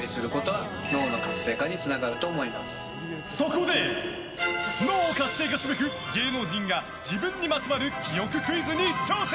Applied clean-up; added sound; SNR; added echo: none; Boat, Water vehicle + Train; 14 dB; none.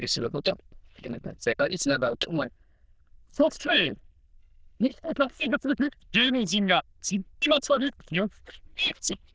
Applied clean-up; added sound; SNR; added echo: neural diffusion model UNIVERSE++.